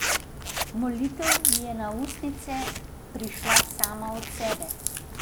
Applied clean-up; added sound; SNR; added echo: none; Crack + Zipper (clothing); -4 dB; none.